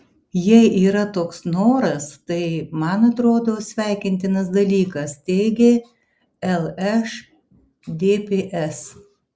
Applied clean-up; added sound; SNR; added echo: none; none; none; none.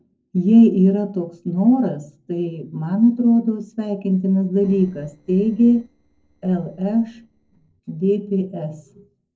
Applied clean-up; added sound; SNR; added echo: neural separator model SepFormer DNS4.